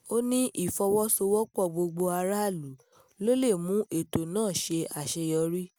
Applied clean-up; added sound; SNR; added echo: none; none; none; none.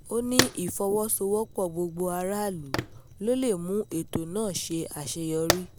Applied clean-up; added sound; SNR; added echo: none; Fire; 6 dB; none.